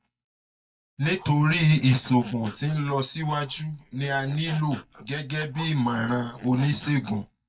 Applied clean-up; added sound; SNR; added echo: neural mask model DeepFilterNet 3.